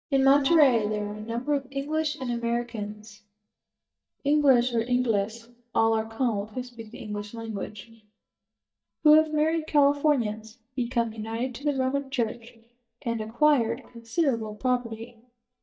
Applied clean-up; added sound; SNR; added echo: neural mask model DeepFilterNet 3.